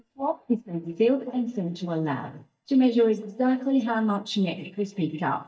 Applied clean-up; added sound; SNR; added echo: neural mask model DeepFilterNet 3.